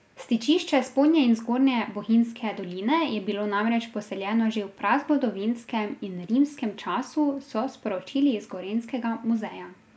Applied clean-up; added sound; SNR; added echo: none; none; none; none.